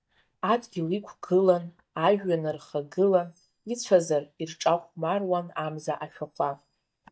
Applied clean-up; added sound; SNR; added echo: neural mask model DeepFilterNet 3.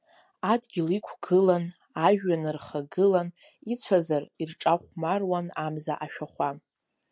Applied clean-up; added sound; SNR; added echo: none; none; none; none.